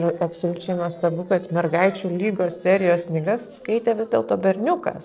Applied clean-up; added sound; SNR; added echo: neural separator model SepFormer DNS4.